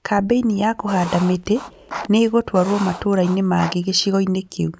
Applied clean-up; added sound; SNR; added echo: none; Writing; 14 dB; none.